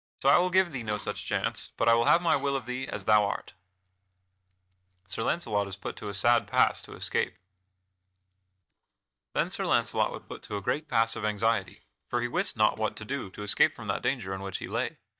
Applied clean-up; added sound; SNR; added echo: neural mask model DeepFilterNet 3.